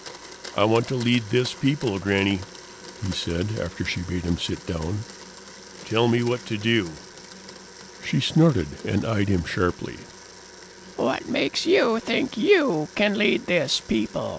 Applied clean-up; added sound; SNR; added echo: none; Domestic sounds, home sounds; 18 dB; none.